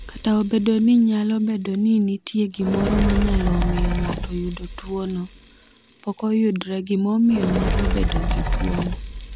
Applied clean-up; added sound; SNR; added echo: none; Fire; 4 dB; none.